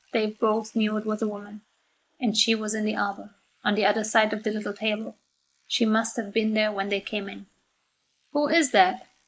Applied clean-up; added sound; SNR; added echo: neural mask model Resemble Enhance denoiser.